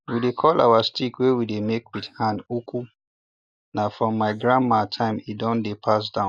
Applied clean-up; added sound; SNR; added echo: neural mask model Resemble Enhance denoiser.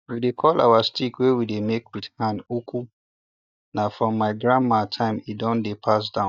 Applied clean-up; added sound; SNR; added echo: neural mask model DeepFilterNet 3.